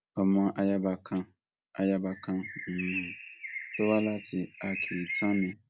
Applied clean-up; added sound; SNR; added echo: none; Bird; 8 dB; none.